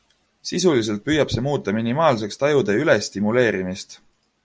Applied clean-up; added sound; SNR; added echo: none; none; none; none.